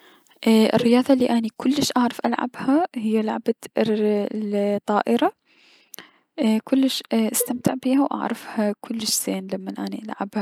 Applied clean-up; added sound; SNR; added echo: none; Cowbell; 16 dB; none.